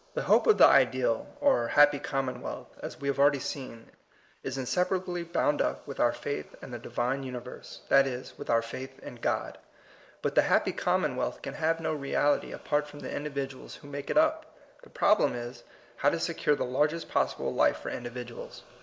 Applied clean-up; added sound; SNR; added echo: neural mask model Resemble Enhance denoiser.